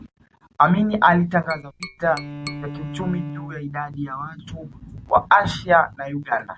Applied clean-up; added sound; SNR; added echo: none; Bowed string instrument + Tap; 13 dB; none.